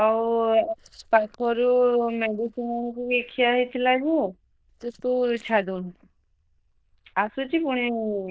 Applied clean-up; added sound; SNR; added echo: neural diffusion model UNIVERSE++.